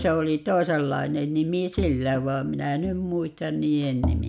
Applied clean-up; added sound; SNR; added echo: none; none; none; none.